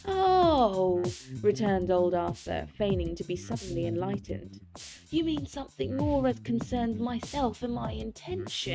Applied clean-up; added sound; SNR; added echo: neural mask model RNNoise.